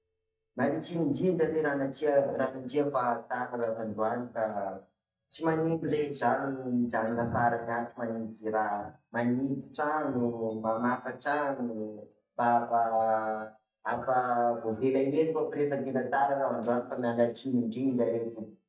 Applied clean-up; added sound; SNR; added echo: neural mask model DeepFilterNet 3.